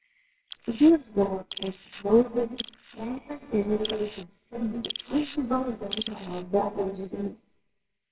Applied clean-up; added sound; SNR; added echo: neural separator model SepFormer WHAMR!.